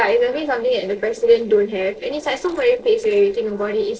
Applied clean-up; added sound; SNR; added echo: neural separator model SepFormer DNS4.